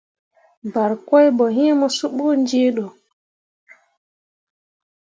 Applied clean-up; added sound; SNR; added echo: none; none; none; none.